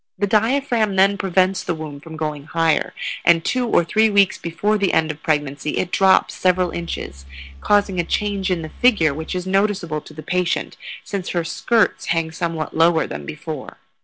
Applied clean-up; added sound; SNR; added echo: none; Engine; 17 dB; none.